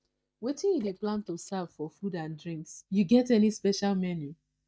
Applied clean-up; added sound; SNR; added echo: neural mask model DeepFilterNet 3.